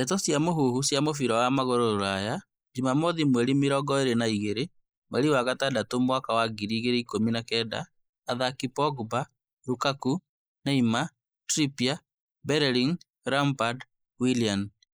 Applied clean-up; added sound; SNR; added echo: neural mask model Resemble Enhance denoiser.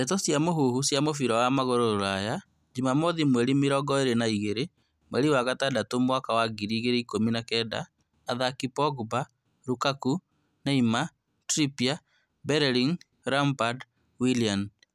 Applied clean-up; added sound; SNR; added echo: none; none; none; none.